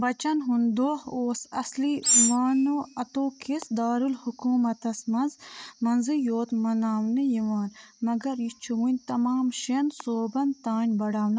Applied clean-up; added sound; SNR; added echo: neural mask model RNNoise.